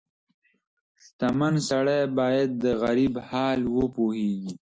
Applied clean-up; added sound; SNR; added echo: none; none; none; none.